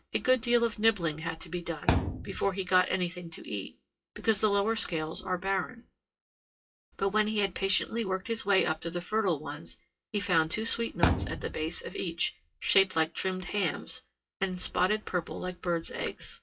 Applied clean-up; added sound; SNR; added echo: classical method WPE with log-MMSE.